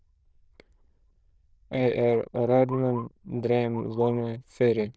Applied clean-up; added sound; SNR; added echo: neural diffusion model UNIVERSE++.